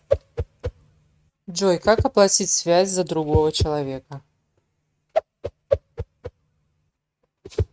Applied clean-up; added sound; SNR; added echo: neural mask model RNNoise.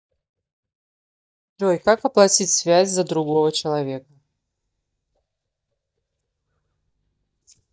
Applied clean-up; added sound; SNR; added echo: neural mask model DeepFilterNet 3.